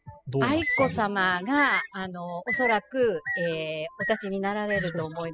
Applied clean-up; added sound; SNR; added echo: classical method spectral subtraction.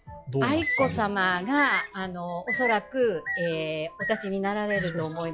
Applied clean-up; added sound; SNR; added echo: classical method log-MMSE.